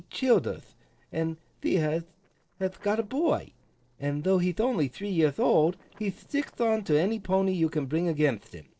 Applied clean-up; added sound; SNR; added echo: neural separator model SepFormer DNS4.